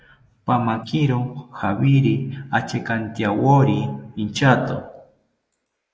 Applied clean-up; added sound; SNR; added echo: neural mask model Resemble Enhance denoiser.